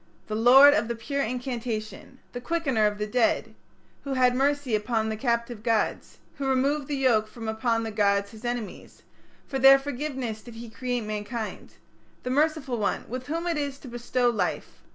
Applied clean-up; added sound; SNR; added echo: none; none; none; none.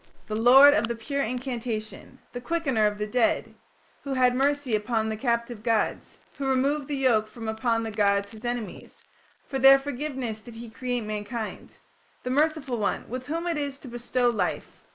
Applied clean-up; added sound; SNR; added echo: neural mask model Resemble Enhance denoiser.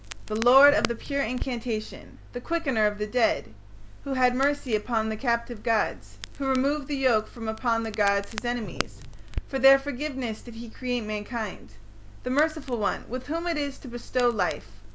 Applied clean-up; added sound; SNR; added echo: none; Crackle; 12 dB; none.